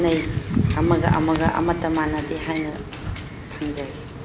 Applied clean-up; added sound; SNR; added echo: none; Wind / Ocean / Boat, Water vehicle; 2 dB; none.